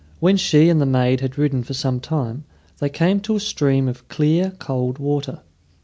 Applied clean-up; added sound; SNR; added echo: none; none; none; none.